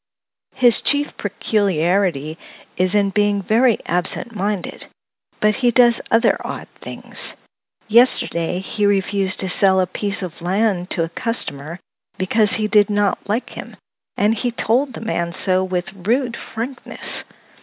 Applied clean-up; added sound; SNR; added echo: none; none; none; none.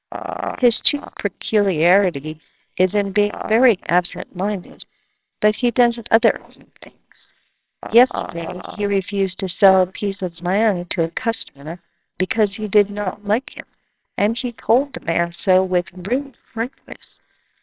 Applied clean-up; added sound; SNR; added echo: neural separator model SepFormer WHAMR!.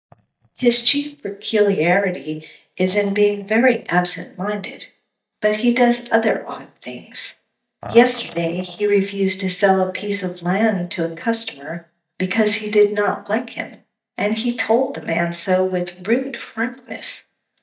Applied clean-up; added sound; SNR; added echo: neural mask model DeepFilterNet 3.